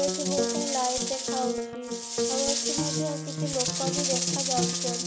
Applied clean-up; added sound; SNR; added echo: none; Rattle / Rattle (instrument) + Piano; -4 dB; none.